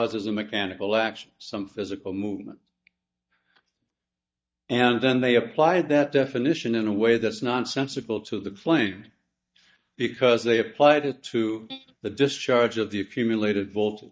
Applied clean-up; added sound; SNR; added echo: neural mask model DeepFilterNet 3.